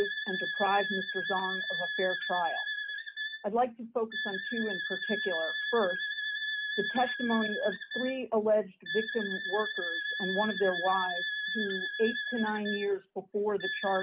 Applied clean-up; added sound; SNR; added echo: none; Wind instrument, woodwind instrument; 3 dB; none.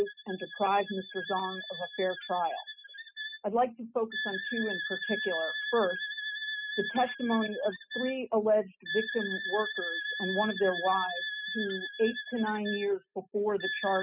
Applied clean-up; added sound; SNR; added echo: classical method spectral subtraction.